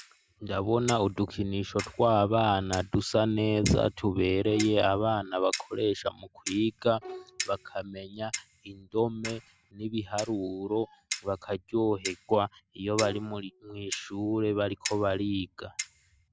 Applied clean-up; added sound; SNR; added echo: none; Bowed string instrument + Clock; 14 dB; none.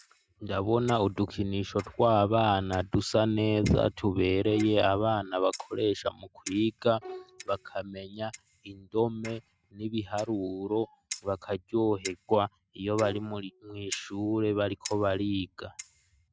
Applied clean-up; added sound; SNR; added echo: neural mask model RNNoise.